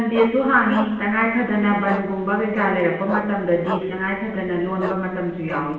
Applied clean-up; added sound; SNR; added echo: neural separator model SepFormer DNS4.